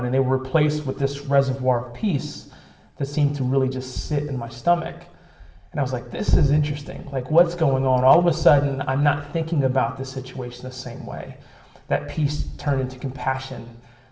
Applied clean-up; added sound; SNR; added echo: none; none; none; reverberation time 0.8 s.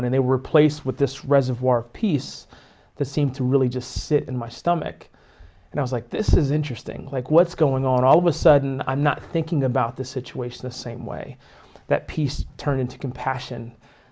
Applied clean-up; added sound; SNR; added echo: none; none; none; none.